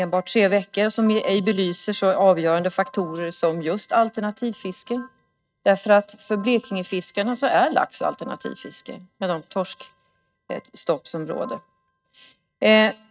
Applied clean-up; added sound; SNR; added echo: neural mask model RNNoise.